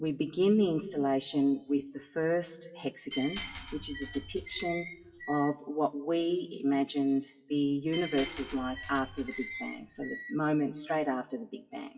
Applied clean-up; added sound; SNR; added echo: classical method WPE with log-MMSE.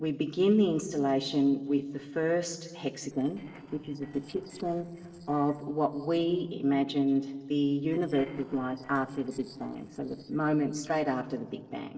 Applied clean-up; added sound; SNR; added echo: neural separator model SepFormer DNS4.